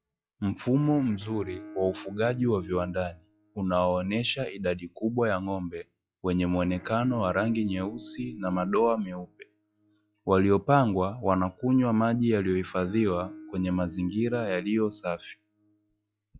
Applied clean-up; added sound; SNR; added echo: classical method log-MMSE.